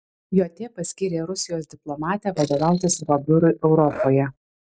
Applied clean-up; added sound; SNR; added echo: neural mask model Resemble Enhance denoiser.